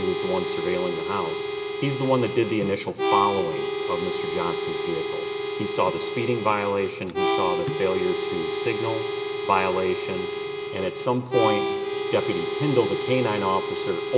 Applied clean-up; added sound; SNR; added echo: none; Harmonica; 1 dB; reverberation time 2.3 s.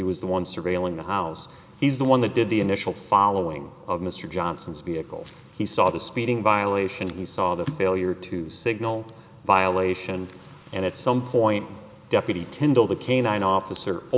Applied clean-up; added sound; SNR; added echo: none; none; none; none.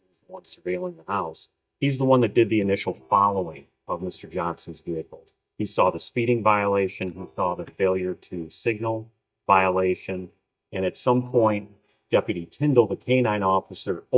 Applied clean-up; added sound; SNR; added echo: neural mask model DeepFilterNet 3.